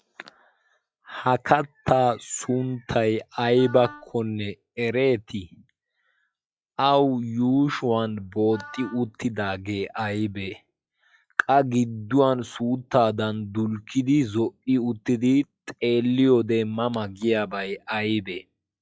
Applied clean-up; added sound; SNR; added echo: classical method log-MMSE.